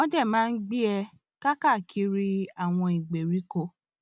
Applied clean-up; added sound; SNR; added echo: none; none; none; none.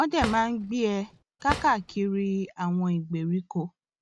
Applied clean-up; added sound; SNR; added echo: none; Drawer open or close; 10 dB; none.